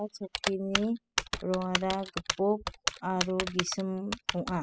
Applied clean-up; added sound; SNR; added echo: classical method spectral subtraction.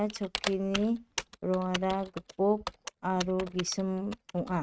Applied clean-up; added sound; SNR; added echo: neural mask model RNNoise.